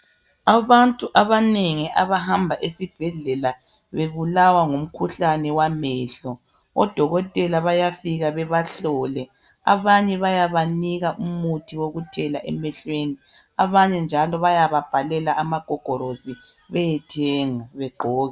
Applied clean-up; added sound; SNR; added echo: none; none; none; none.